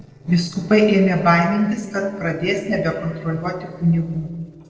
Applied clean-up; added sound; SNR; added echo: neural separator model SepFormer DNS4.